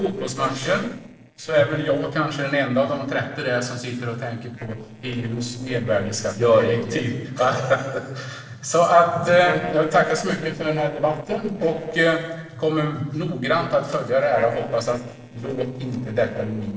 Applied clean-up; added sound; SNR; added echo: neural separator model SepFormer DNS4.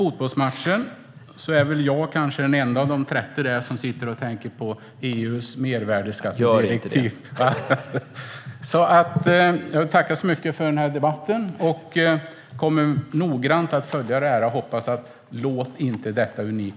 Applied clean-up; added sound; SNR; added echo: none; none; none; none.